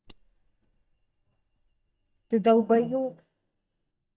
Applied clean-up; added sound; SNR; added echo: neural mask model DeepFilterNet 3.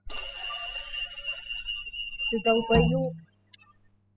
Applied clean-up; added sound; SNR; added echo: classical method spectral subtraction.